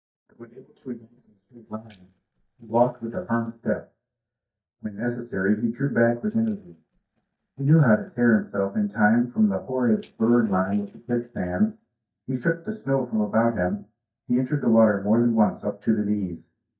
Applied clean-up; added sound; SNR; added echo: neural mask model DeepFilterNet 3.